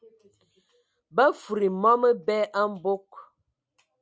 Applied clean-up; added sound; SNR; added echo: none; none; none; none.